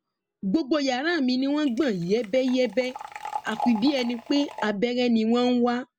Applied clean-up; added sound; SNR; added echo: none; Liquid; 13 dB; none.